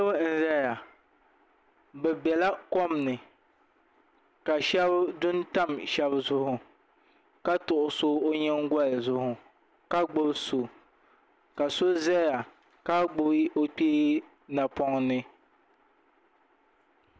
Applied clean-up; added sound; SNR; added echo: none; none; none; none.